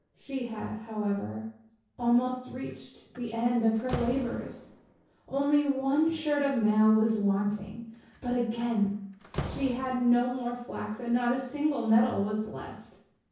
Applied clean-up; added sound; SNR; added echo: none; Slam; 17 dB; reverberation time 0.6 s.